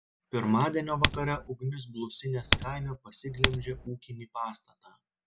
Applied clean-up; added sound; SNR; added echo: none; Typing; -4 dB; none.